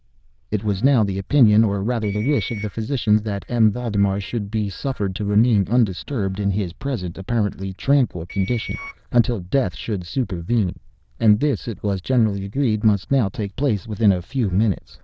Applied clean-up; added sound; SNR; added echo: neural diffusion model UNIVERSE++.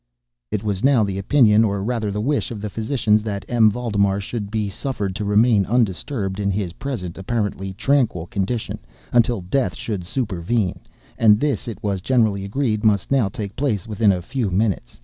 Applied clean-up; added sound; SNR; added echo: none; none; none; none.